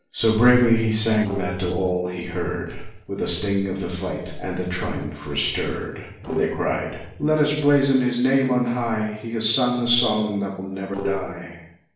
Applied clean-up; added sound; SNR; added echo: neural separator model SepFormer DNS4.